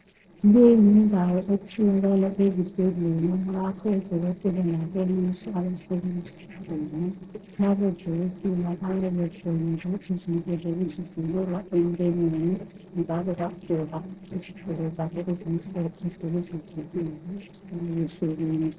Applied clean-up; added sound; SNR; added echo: neural separator model SepFormer DNS4.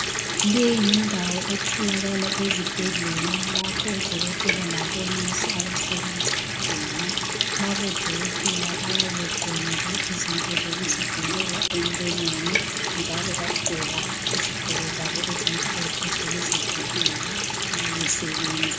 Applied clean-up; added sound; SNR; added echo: none; Water tap, faucet; -4 dB; reverberation time 0.9 s.